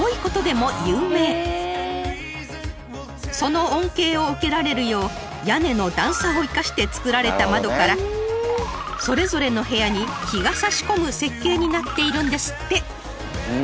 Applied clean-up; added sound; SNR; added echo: none; none; none; none.